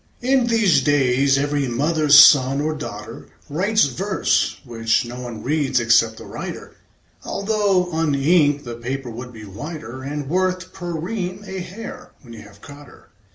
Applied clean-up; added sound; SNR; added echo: none; none; none; none.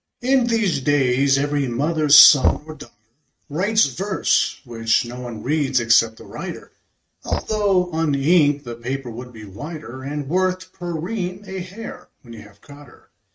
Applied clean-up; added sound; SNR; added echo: neural mask model RNNoise.